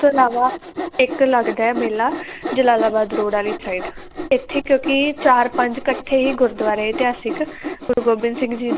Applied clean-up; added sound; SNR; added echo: none; Sawing; 11 dB; none.